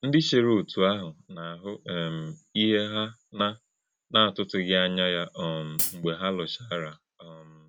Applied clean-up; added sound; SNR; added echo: none; Hi-hat; 1 dB; none.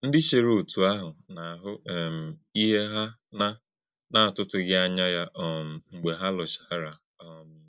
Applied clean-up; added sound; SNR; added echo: neural mask model Resemble Enhance denoiser.